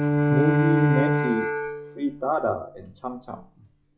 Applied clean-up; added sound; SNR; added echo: classical method log-MMSE.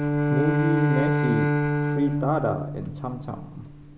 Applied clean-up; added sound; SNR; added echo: none; Bowed string instrument; -4 dB; none.